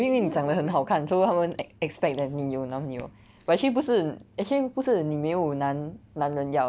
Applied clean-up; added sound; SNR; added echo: none; none; none; none.